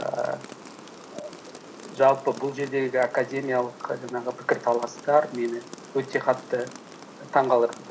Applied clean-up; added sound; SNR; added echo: none; Rain; 17 dB; none.